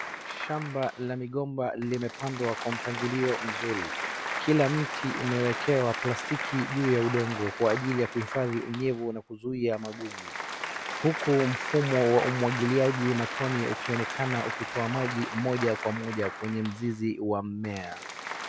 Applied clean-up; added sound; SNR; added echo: none; Applause; 7 dB; none.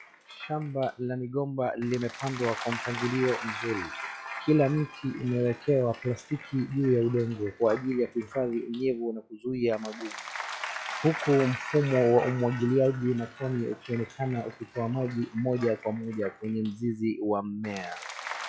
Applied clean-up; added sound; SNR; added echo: classical method log-MMSE.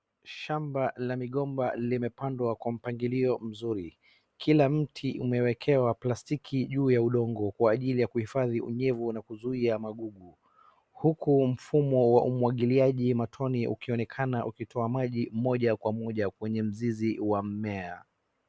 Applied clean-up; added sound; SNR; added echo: none; none; none; none.